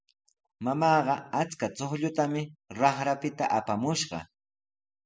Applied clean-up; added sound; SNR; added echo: none; none; none; none.